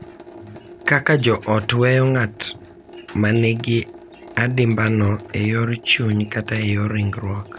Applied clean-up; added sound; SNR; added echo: none; Sink (filling or washing) / Water tap, faucet; 20 dB; none.